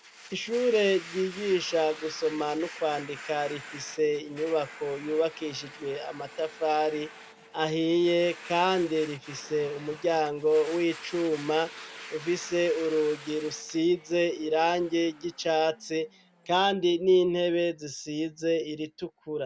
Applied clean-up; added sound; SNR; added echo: none; Domestic sounds, home sounds; 18 dB; none.